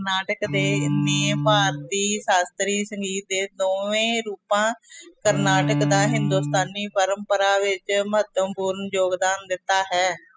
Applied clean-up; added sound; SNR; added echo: classical method spectral subtraction.